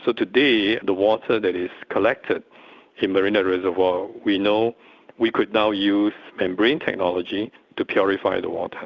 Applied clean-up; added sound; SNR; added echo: none; none; none; none.